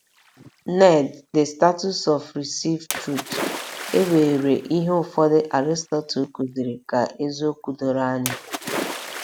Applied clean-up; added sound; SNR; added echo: none; Splash, splatter; 13 dB; none.